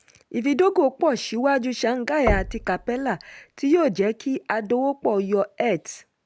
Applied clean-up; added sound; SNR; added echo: none; Knock; 10 dB; none.